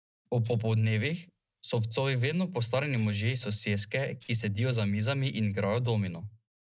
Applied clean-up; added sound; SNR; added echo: neural mask model RNNoise.